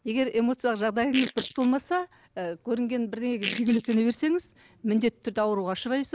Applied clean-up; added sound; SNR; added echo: neural mask model Resemble Enhance denoiser.